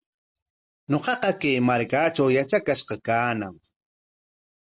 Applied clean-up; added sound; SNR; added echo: none; none; none; none.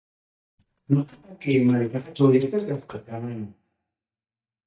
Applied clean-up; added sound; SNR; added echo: neural mask model DeepFilterNet 3.